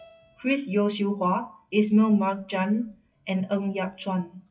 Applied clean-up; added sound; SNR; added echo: classical method WPE with log-MMSE.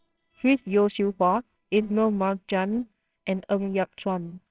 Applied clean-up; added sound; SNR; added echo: neural separator model SepFormer WHAMR!.